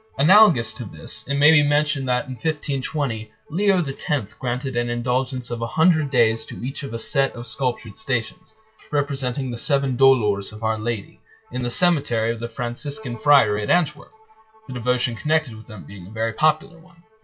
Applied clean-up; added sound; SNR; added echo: classical method WPE with log-MMSE.